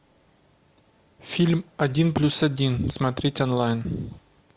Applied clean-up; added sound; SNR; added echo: none; none; none; none.